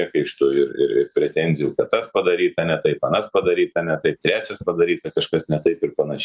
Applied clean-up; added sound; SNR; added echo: none; none; none; none.